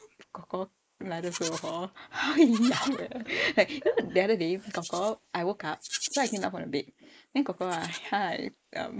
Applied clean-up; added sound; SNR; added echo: neural mask model Resemble Enhance denoiser.